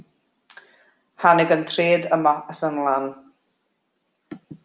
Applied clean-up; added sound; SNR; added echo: none; none; none; none.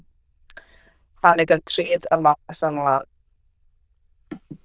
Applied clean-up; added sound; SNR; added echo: neural diffusion model UNIVERSE++.